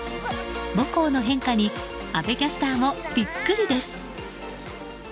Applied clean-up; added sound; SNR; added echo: none; none; none; none.